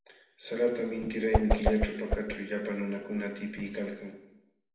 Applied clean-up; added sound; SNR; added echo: none; Whoosh, swoosh, swish; -4 dB; reverberation time 0.7 s.